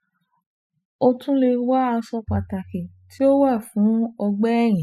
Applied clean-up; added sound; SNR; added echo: classical method spectral subtraction.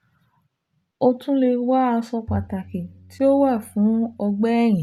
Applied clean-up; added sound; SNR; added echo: none; Bowed string instrument; 15 dB; none.